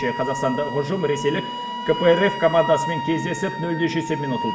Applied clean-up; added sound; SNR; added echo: none; Wind instrument, woodwind instrument; 7 dB; reverberation time 0.5 s.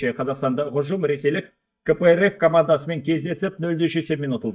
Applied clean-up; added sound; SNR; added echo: neural mask model DeepFilterNet 3.